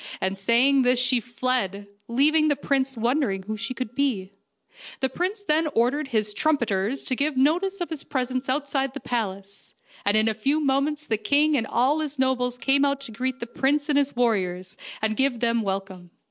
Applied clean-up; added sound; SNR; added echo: neural separator model SepFormer DNS4.